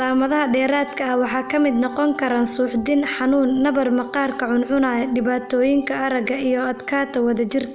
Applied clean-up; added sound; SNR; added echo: none; Wind instrument, woodwind instrument; 17 dB; none.